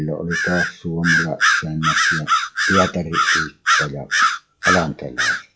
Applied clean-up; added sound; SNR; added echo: classical method WPE with log-MMSE.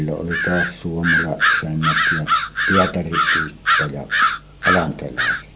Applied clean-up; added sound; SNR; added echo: none; Bird vocalization, bird call, bird song; -4 dB; reverberation time 0.6 s.